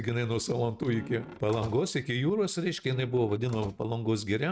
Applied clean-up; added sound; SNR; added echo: neural mask model RNNoise.